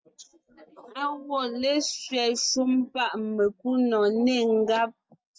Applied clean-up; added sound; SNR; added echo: neural mask model DeepFilterNet 3.